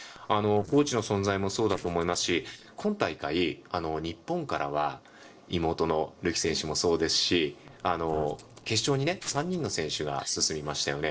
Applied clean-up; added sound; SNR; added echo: neural separator model SepFormer DNS4.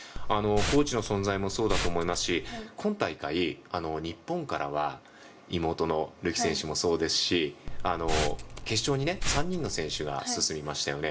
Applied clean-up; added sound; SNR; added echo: none; Liquid; 2 dB; reverberation time 0.3 s.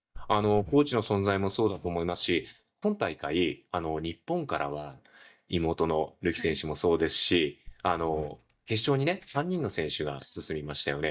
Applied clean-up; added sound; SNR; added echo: neural mask model DeepFilterNet 3.